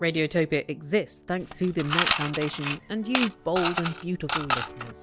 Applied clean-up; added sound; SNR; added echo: none; Coin (dropping) / Mechanisms; 0 dB; none.